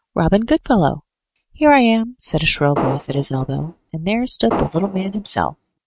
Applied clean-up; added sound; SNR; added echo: neural mask model RNNoise.